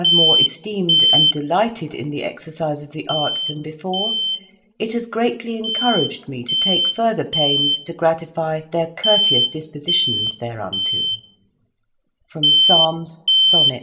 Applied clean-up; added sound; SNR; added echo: none; Alarm; -4 dB; reverberation time 0.7 s.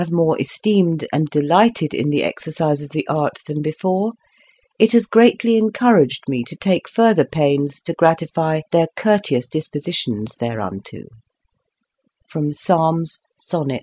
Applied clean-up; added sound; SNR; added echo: none; none; none; none.